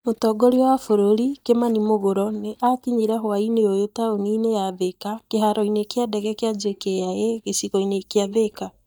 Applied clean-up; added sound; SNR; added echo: neural mask model DeepFilterNet 3.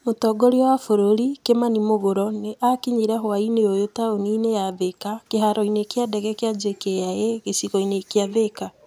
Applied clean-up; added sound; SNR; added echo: none; none; none; none.